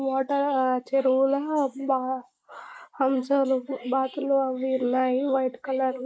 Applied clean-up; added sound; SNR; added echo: neural mask model Resemble Enhance denoiser.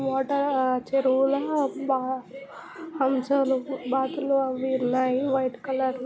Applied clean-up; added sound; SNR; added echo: none; none; none; none.